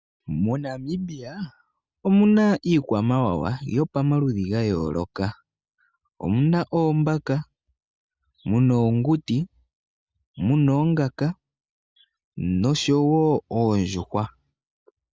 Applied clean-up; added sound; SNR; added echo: none; none; none; none.